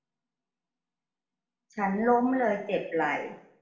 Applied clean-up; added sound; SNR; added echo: none; none; none; reverberation time 0.6 s.